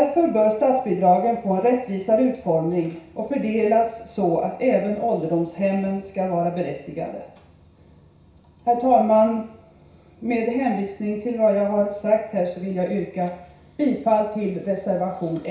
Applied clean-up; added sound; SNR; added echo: none; none; none; reverberation time 0.6 s.